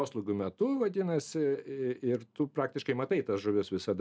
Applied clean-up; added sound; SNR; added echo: none; none; none; none.